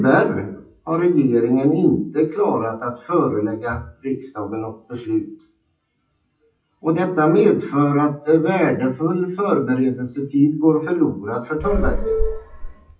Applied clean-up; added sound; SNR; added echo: classical method WPE with log-MMSE.